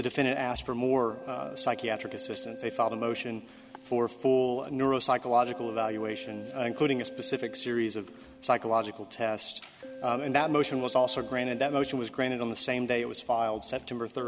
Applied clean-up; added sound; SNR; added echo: none; Keyboard (musical); 16 dB; none.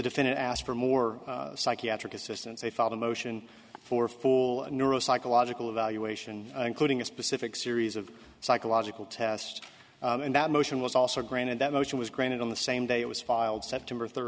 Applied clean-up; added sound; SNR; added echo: none; none; none; none.